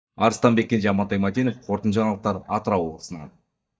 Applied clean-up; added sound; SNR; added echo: neural mask model DeepFilterNet 3.